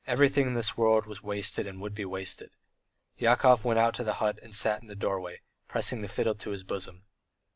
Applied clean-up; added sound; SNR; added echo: none; none; none; none.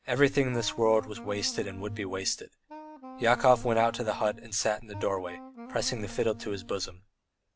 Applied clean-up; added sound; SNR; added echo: none; Wind instrument, woodwind instrument; 16 dB; none.